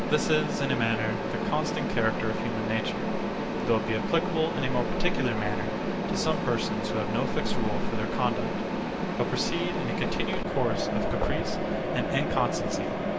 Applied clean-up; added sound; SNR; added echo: none; Mechanisms; -2 dB; reverberation time 0.7 s.